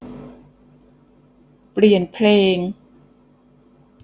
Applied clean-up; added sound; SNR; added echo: none; none; none; none.